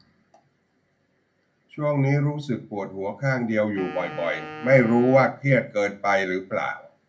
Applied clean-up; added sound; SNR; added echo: none; Wind instrument, woodwind instrument; 15 dB; reverberation time 0.3 s.